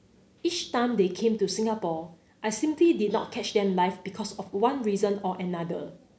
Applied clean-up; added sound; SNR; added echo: none; none; none; none.